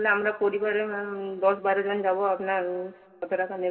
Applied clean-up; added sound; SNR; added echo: none; none; none; reverberation time 2.0 s.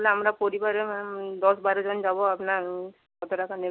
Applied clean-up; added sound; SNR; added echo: none; none; none; none.